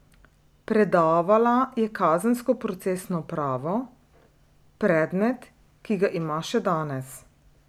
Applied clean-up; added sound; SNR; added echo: none; none; none; none.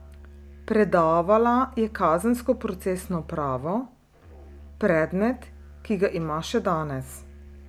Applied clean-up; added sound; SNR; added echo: none; Musical instrument; 20 dB; none.